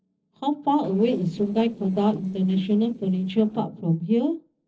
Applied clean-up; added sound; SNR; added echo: neural separator model SepFormer DNS4.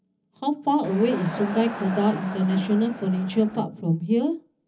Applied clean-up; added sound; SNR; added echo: none; Crowd; 12 dB; reverberation time 0.4 s.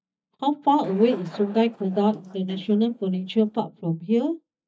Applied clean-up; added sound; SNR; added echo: neural mask model DeepFilterNet 3.